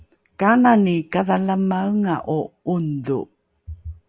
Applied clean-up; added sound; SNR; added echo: none; none; none; none.